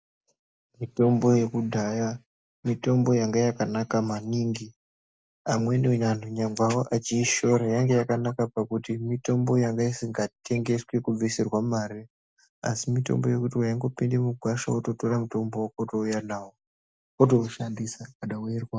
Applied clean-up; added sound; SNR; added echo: none; none; none; none.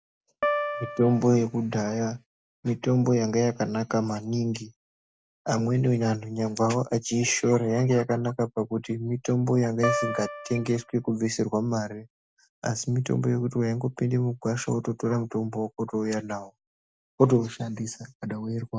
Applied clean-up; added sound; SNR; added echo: none; Piano; 6 dB; none.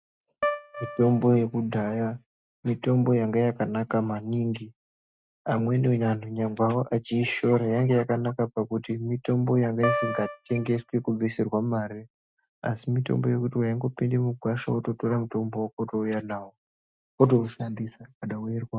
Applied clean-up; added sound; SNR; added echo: neural mask model RNNoise.